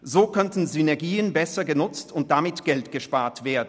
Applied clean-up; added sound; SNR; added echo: none; none; none; none.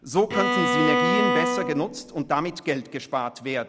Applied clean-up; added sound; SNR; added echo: none; Bowed string instrument; -2 dB; none.